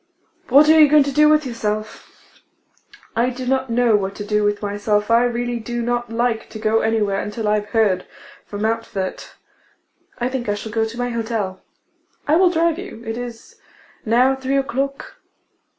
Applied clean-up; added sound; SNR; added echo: none; none; none; none.